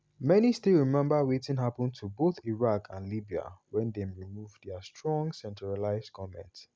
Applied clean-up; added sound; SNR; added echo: none; none; none; none.